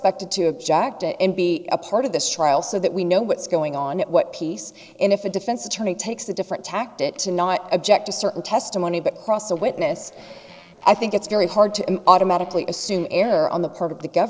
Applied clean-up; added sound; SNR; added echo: neural separator model SepFormer DNS4.